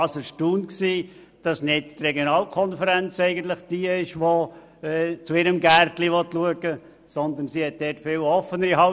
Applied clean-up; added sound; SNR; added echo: none; none; none; none.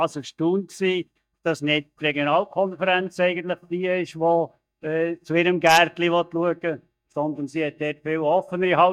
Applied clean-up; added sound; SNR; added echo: neural mask model DeepFilterNet 3.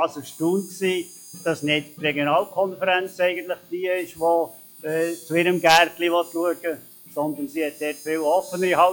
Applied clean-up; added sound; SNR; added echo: classical method log-MMSE.